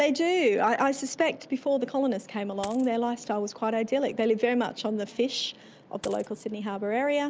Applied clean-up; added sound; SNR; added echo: none; Coin (dropping); 19 dB; none.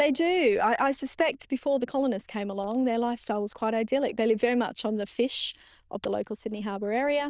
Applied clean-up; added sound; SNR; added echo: neural diffusion model UNIVERSE++.